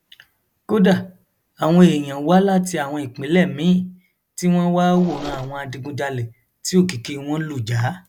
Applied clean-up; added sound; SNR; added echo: none; Mechanisms; 16 dB; none.